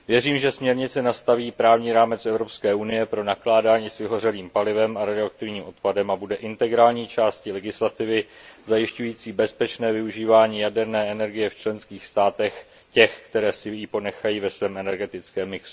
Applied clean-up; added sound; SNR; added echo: none; none; none; none.